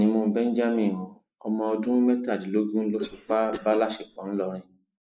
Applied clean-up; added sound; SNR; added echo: neural mask model Resemble Enhance denoiser.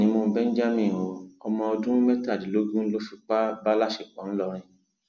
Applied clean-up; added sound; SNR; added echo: none; none; none; none.